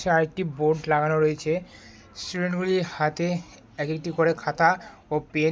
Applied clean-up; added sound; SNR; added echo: none; none; none; none.